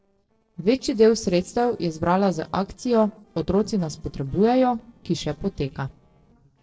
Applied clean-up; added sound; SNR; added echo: neural separator model SepFormer DNS4.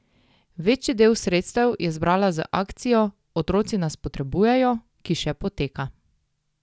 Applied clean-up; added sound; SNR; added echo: none; none; none; none.